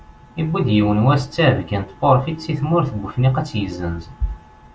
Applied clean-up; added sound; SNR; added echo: none; none; none; none.